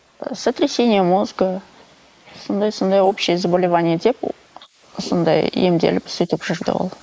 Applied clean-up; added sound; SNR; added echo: neural mask model Resemble Enhance denoiser.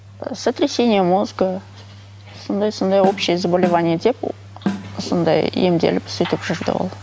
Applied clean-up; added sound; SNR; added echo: none; Snare drum; 6 dB; none.